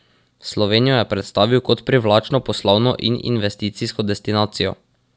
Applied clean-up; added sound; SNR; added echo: none; none; none; none.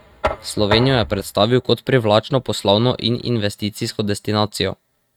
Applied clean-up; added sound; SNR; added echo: neural mask model RNNoise.